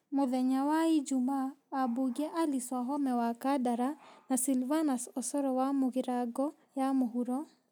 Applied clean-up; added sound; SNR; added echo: none; none; none; none.